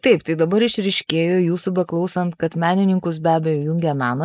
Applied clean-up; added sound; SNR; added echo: neural mask model Resemble Enhance denoiser.